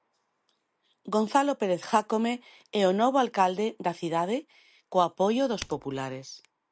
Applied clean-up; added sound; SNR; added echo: none; Typing; 16 dB; none.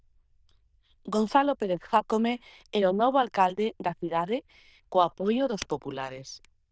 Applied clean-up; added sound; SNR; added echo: neural diffusion model UNIVERSE++.